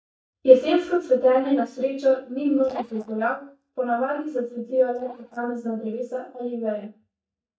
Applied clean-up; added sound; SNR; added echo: neural mask model DeepFilterNet 3.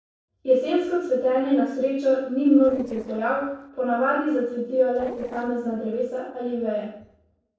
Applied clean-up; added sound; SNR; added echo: neural separator model SepFormer DNS4.